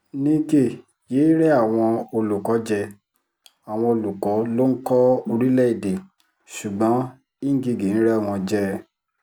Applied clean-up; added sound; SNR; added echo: none; none; none; none.